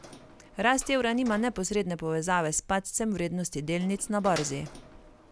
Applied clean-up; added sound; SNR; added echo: none; Door; 19 dB; none.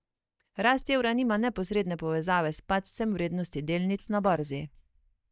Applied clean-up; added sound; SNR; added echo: neural mask model DeepFilterNet 3.